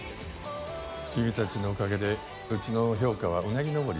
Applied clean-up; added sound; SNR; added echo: none; none; none; none.